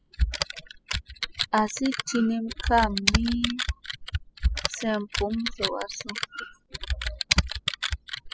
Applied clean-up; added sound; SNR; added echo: classical method spectral subtraction.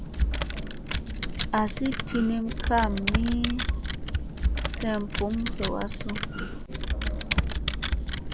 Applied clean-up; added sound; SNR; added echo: none; Computer keyboard; -3 dB; none.